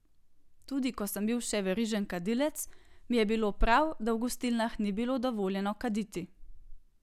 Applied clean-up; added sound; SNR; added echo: none; none; none; none.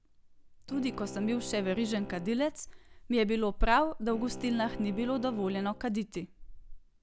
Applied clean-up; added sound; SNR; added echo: none; Bowed string instrument; 15 dB; none.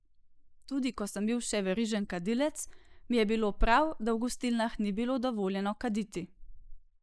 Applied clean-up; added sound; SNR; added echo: neural mask model Resemble Enhance denoiser.